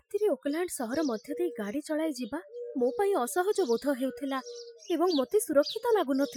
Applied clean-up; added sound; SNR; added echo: classical method Wiener filter.